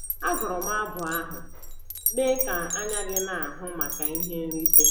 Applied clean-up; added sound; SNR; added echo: none; Glass; -3 dB; none.